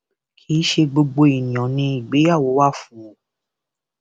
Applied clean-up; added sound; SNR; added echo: none; none; none; none.